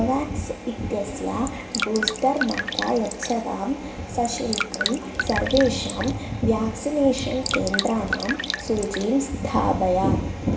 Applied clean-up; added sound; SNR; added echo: none; Drip; 6 dB; reverberation time 0.7 s.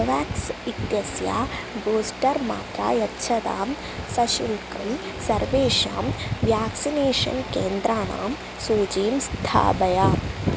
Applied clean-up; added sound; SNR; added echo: none; none; none; none.